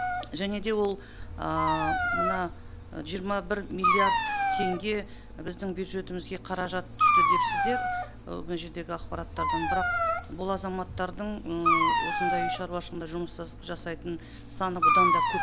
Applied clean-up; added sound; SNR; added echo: none; Dog; -4 dB; none.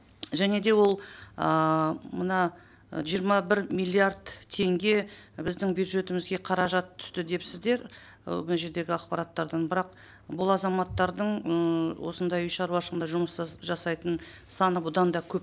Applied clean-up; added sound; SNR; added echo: none; none; none; none.